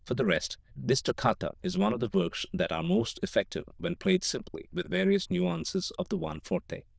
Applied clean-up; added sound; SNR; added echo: neural diffusion model UNIVERSE++.